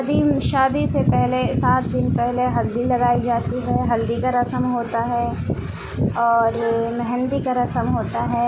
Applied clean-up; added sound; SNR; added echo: none; none; none; none.